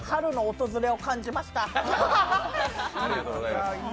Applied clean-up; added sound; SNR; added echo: none; none; none; none.